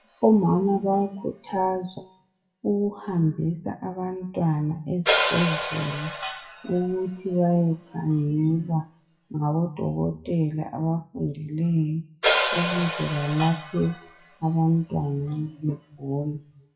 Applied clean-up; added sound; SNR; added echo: classical method WPE with log-MMSE.